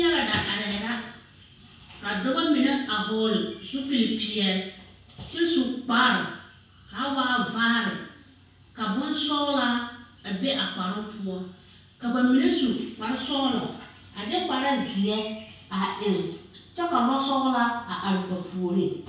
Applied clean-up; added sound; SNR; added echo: none; none; none; reverberation time 0.6 s.